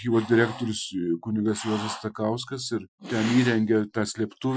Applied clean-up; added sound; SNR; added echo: classical method Wiener filter.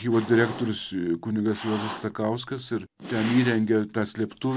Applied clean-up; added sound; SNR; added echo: none; Cat; 14 dB; none.